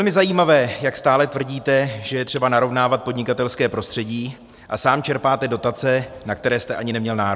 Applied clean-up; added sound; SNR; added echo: none; none; none; none.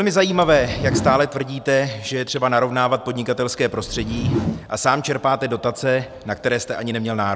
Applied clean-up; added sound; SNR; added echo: none; Whoosh, swoosh, swish; 8 dB; none.